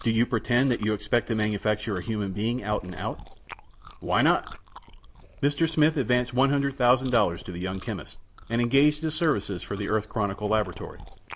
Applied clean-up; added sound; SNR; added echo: none; Chewing, mastication; 18 dB; none.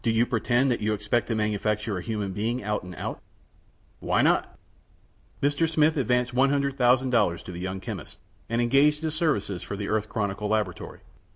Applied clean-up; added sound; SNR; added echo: none; none; none; none.